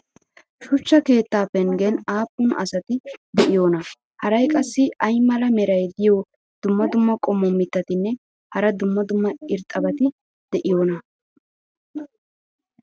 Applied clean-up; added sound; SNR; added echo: neural mask model RNNoise.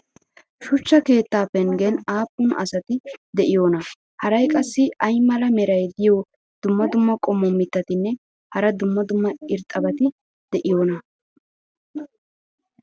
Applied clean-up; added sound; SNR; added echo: none; none; none; none.